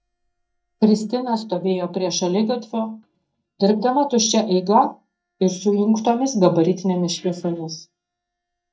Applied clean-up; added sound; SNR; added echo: neural mask model DeepFilterNet 3.